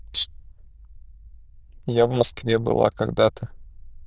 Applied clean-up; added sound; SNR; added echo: neural diffusion model UNIVERSE++.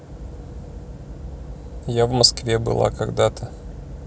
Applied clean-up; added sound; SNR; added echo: none; none; none; none.